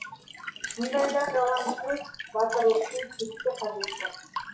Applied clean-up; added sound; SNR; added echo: classical method WPE with log-MMSE.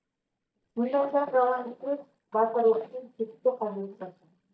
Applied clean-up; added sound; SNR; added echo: neural mask model DeepFilterNet 3.